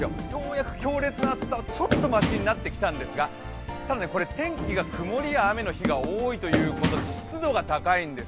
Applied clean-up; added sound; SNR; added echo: none; Run; 4 dB; none.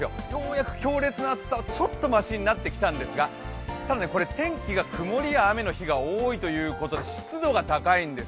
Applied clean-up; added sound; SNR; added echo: none; none; none; none.